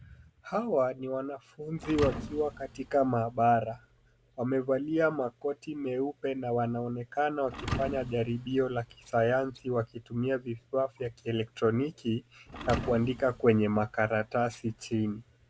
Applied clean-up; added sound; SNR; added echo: none; Thump, thud; 11 dB; none.